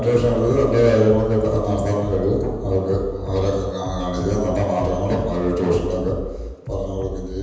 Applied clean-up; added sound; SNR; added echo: none; Bass drum; 11 dB; reverberation time 1.1 s.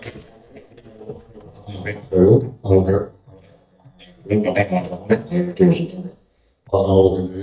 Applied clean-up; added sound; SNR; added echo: neural mask model DeepFilterNet 3.